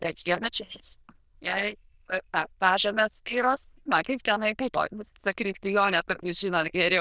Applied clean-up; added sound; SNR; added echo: neural diffusion model UNIVERSE++.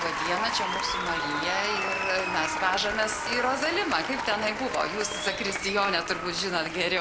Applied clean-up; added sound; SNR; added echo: none; Applause; 2 dB; none.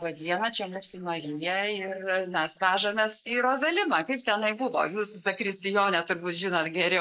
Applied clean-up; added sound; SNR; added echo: neural mask model Resemble Enhance denoiser.